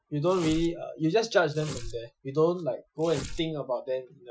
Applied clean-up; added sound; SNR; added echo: classical method Wiener filter.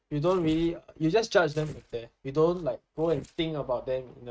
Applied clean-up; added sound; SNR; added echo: neural mask model RNNoise.